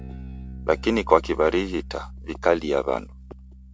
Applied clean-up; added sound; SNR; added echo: none; Bass guitar; 13 dB; none.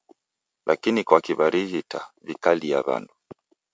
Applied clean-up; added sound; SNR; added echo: none; none; none; none.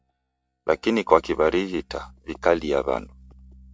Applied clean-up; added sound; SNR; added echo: neural mask model DeepFilterNet 3.